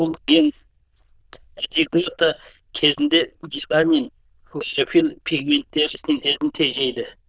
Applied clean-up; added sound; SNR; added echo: neural diffusion model UNIVERSE++.